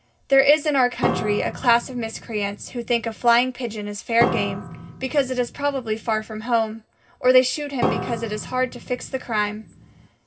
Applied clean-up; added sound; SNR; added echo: none; Piano; 7 dB; reverberation time 0.4 s.